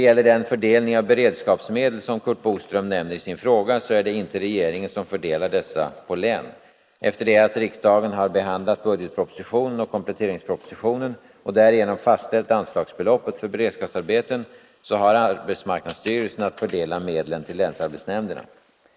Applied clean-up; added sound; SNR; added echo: neural mask model Resemble Enhance denoiser.